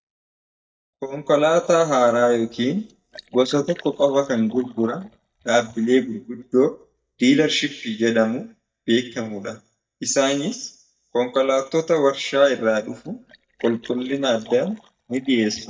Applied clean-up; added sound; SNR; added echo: neural mask model DeepFilterNet 3.